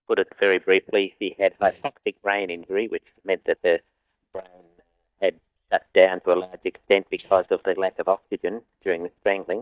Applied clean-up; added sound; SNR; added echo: neural mask model DeepFilterNet 3.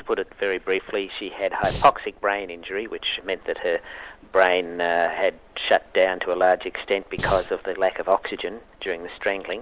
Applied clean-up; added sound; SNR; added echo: none; Breathing; 8 dB; none.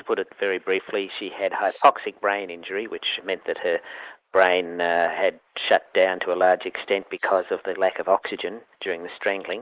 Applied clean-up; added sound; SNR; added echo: neural mask model Resemble Enhance denoiser.